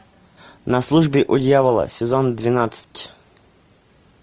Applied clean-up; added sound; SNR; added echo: none; none; none; none.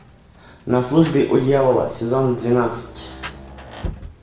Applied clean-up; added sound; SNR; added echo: none; Rain; 16 dB; reverberation time 0.8 s.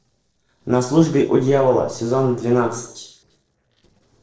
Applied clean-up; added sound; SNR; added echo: neural separator model SepFormer DNS4.